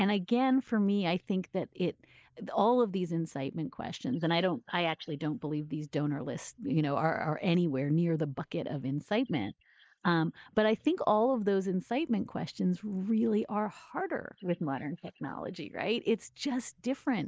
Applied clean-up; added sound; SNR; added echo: neural mask model Resemble Enhance denoiser.